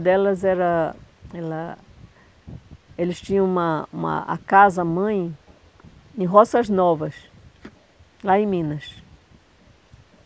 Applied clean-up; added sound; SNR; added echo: none; none; none; none.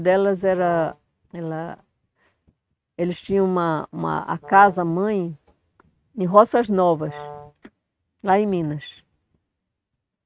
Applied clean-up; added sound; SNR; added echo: neural mask model RNNoise.